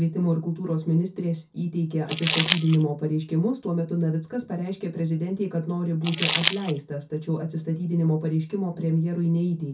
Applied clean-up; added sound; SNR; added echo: none; Crumpling, crinkling; 2 dB; reverberation time 0.3 s.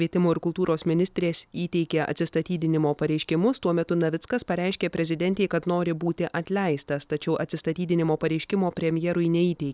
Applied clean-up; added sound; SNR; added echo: none; none; none; none.